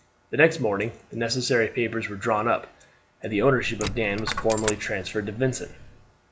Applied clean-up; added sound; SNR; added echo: none; Coin (dropping); 9 dB; none.